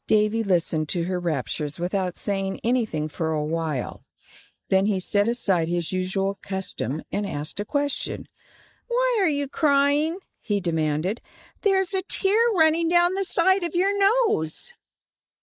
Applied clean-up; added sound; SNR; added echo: neural mask model Resemble Enhance denoiser.